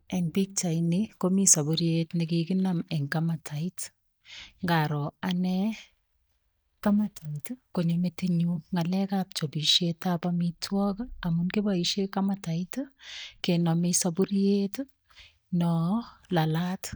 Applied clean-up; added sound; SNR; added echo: neural mask model DeepFilterNet 3.